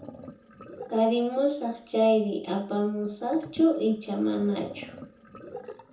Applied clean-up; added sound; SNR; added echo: none; Sink (filling or washing); 18 dB; reverberation time 0.6 s.